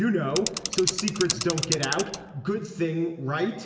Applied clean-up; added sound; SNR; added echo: none; Mechanisms / Bicycle; 4 dB; reverberation time 1.1 s.